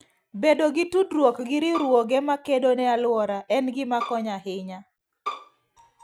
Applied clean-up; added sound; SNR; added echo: none; Bowed string instrument; 12 dB; none.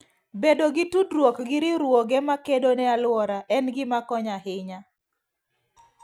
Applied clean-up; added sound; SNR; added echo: none; none; none; none.